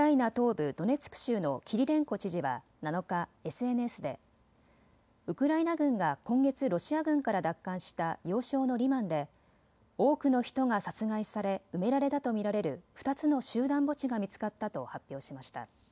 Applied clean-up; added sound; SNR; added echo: none; none; none; none.